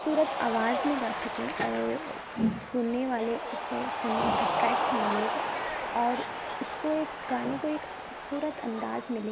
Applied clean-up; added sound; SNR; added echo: none; Cheering; 1 dB; none.